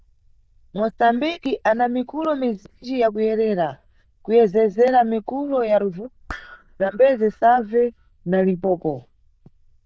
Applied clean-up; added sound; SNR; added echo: neural diffusion model UNIVERSE++.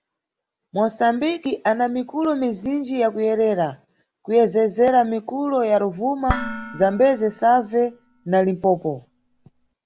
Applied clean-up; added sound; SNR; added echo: none; Dishes, pots, and pans; 12 dB; none.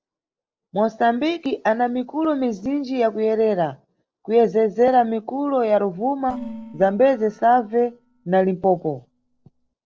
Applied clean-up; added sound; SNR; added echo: neural separator model SepFormer DNS4.